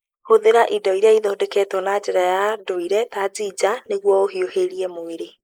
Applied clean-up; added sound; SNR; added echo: neural mask model Resemble Enhance denoiser.